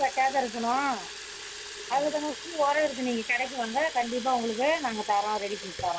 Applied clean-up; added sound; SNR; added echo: none; Fill (with liquid) / Water tap, faucet; 11 dB; none.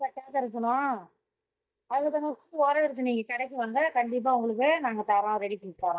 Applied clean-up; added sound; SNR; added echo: neural mask model DeepFilterNet 3.